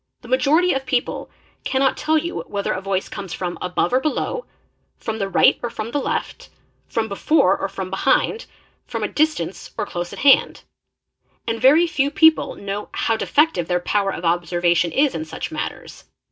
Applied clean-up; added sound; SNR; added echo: none; none; none; none.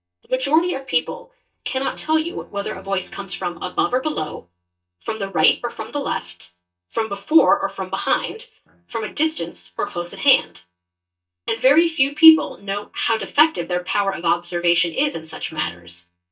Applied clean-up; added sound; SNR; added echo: neural mask model DeepFilterNet 3.